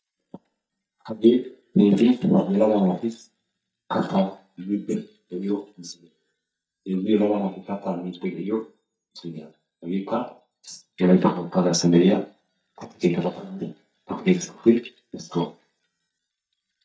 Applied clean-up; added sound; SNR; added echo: neural mask model DeepFilterNet 3.